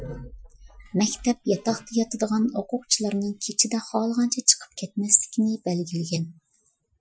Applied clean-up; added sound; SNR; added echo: classical method Wiener filter.